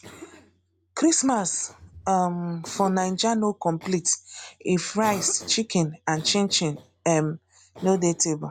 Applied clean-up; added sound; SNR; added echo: none; Cough; 20 dB; none.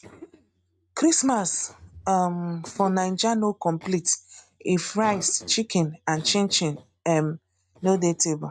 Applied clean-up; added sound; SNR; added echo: neural mask model RNNoise.